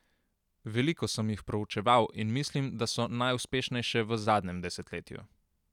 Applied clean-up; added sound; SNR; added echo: none; none; none; none.